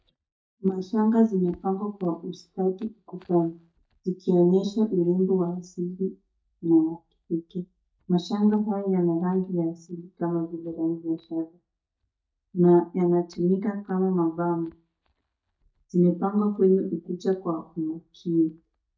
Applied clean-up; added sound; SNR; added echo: neural mask model DeepFilterNet 3.